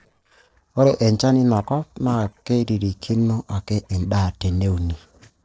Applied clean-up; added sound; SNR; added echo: neural separator model SepFormer DNS4.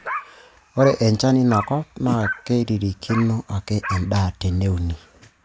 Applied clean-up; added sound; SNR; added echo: none; Whoosh, swoosh, swish + Dog; 12 dB; none.